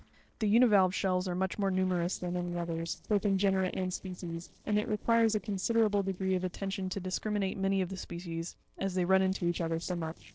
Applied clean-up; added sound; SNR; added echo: neural separator model SepFormer DNS4.